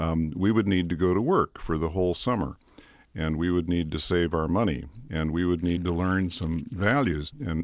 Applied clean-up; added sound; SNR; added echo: neural separator model SepFormer DNS4.